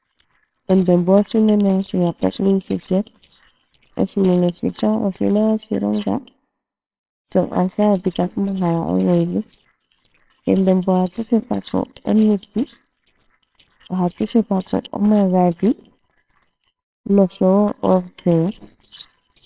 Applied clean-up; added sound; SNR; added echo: neural separator model SepFormer WHAMR!.